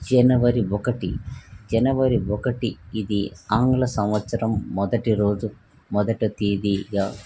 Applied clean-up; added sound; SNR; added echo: none; none; none; none.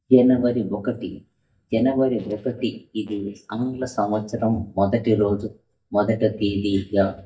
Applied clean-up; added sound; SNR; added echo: neural mask model DeepFilterNet 3.